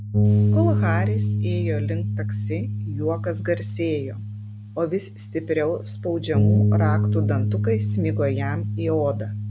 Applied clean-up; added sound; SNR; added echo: none; Bass guitar; -4 dB; none.